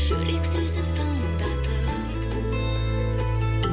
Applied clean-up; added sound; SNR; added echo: none; none; none; reverberation time 0.3 s.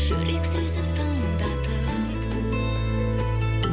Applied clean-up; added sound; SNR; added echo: none; none; none; none.